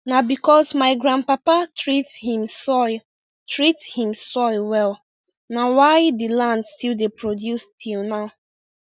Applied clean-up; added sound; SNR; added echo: none; none; none; none.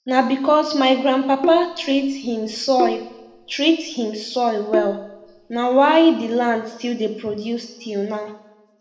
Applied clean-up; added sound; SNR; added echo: none; Bowed string instrument; 9 dB; reverberation time 0.9 s.